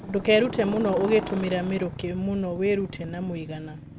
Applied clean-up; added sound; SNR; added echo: none; Motorcycle; 11 dB; none.